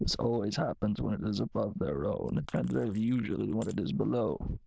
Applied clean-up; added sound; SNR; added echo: neural diffusion model UNIVERSE++.